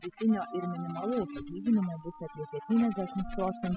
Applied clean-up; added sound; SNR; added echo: classical method spectral subtraction.